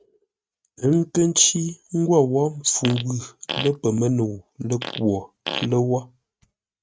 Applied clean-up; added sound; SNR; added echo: neural mask model RNNoise.